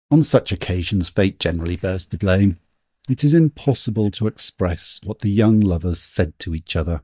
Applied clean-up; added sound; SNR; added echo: neural mask model DeepFilterNet 3.